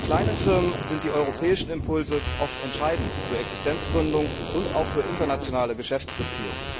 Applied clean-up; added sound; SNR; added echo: none; Thunder + Fart; 3 dB; none.